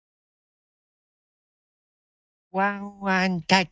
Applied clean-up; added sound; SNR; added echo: neural mask model DeepFilterNet 3.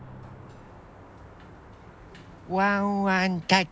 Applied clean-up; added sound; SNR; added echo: none; Sliding door; 19 dB; none.